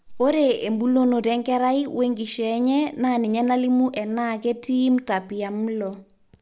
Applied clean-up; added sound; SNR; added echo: none; none; none; none.